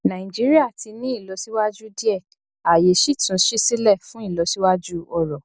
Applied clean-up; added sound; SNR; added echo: none; none; none; none.